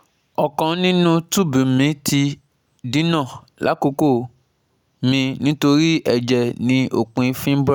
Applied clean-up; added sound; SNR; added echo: none; none; none; none.